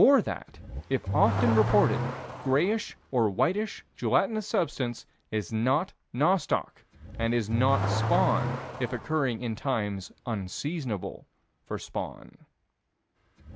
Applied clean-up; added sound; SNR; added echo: none; Accelerating, revving, vroom / Car; 7 dB; none.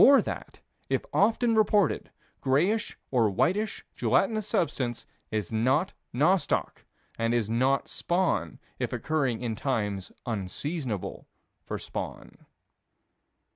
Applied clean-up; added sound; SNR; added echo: none; none; none; none.